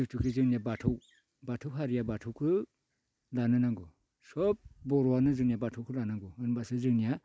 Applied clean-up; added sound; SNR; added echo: none; none; none; none.